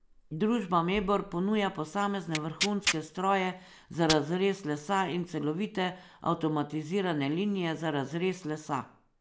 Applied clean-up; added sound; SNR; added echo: none; Tearing; 6 dB; none.